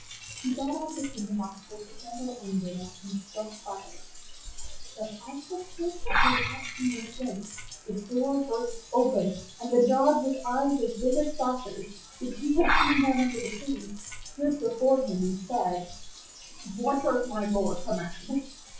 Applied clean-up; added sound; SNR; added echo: classical method WPE with log-MMSE.